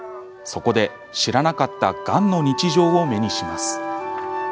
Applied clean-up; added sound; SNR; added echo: none; none; none; none.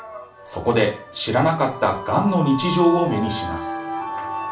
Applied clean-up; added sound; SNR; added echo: none; none; none; reverberation time 0.3 s.